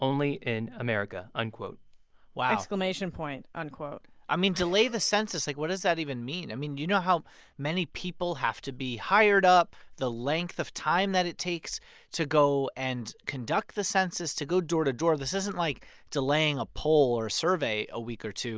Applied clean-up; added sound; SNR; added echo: none; none; none; none.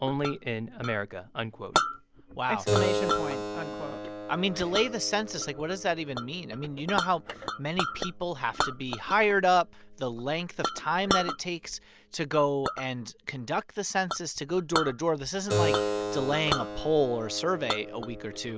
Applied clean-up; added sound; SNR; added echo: none; Keyboard (musical) + Chink, clink; 4 dB; none.